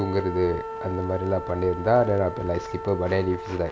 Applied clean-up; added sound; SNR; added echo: none; Wind instrument, woodwind instrument; 10 dB; none.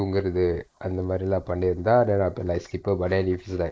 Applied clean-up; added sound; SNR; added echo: neural mask model Resemble Enhance denoiser.